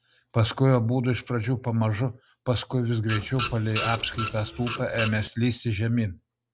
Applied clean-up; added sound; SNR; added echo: none; Printer; 8 dB; none.